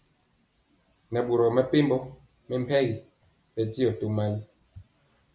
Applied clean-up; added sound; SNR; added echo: none; none; none; none.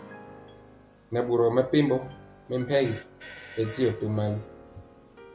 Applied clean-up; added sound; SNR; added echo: none; Piano + Fart; 18 dB; none.